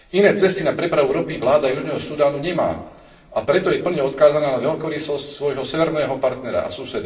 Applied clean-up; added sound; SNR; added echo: none; none; none; reverberation time 0.8 s.